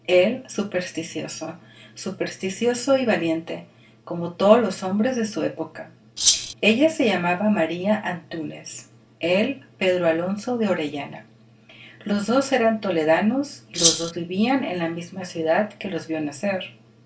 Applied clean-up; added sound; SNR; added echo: none; Rattle (instrument); -3 dB; reverberation time 0.2 s.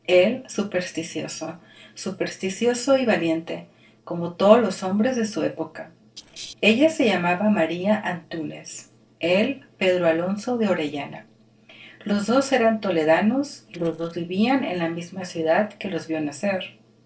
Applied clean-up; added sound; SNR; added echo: neural separator model SepFormer DNS4.